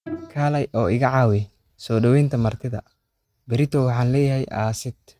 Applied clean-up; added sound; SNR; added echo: neural mask model RNNoise.